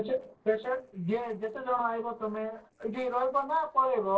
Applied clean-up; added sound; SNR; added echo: neural separator model SepFormer DNS4.